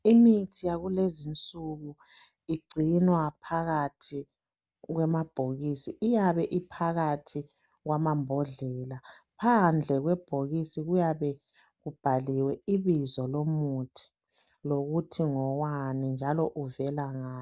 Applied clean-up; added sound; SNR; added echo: none; none; none; none.